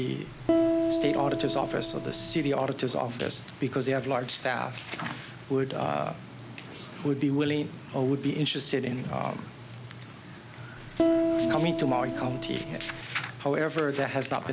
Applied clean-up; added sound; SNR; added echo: none; Piano; -1 dB; none.